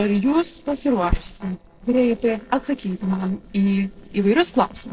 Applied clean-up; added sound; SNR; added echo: neural separator model SepFormer DNS4.